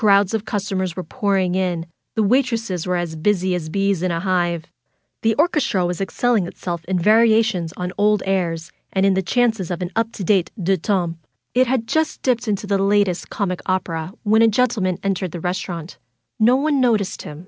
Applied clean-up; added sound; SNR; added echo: none; none; none; none.